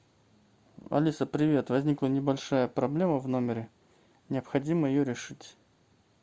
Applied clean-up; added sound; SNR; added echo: none; none; none; none.